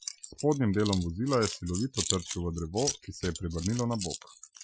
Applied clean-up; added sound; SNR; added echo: classical method Wiener filter.